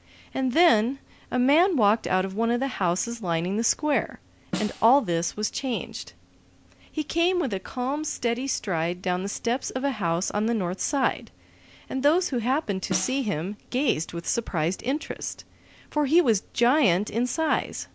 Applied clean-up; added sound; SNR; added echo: none; Snare drum; 12 dB; none.